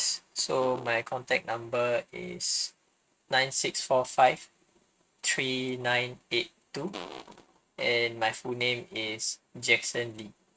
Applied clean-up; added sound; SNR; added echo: neural mask model RNNoise.